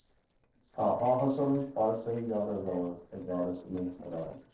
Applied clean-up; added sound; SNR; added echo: neural separator model SepFormer DNS4.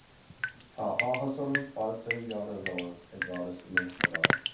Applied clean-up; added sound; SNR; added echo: none; Drip; -2 dB; reverberation time 0.7 s.